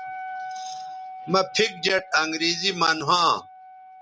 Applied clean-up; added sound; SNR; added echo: none; Wind instrument, woodwind instrument; 13 dB; none.